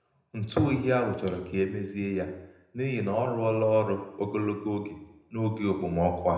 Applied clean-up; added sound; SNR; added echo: none; none; none; reverberation time 0.8 s.